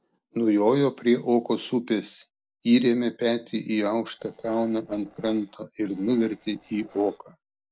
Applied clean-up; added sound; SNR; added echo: neural separator model SepFormer DNS4.